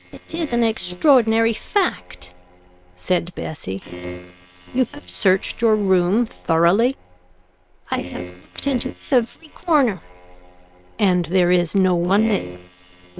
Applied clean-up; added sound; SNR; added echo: neural separator model SepFormer WHAM!.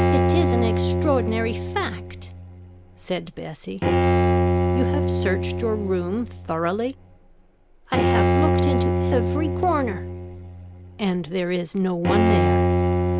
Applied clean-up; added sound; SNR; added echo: none; Bowed string instrument; -5 dB; none.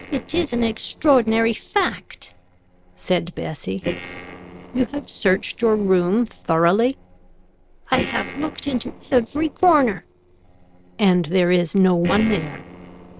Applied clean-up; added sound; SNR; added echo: neural separator model SepFormer DNS4.